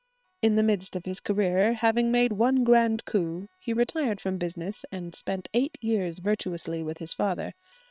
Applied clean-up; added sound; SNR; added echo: neural separator model SepFormer WHAM!.